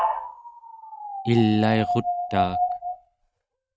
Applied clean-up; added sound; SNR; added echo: neural mask model RNNoise.